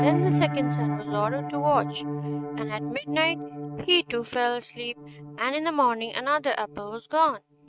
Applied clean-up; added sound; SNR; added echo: neural mask model RNNoise.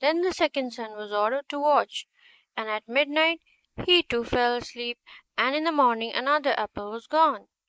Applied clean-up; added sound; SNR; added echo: neural mask model Resemble Enhance denoiser.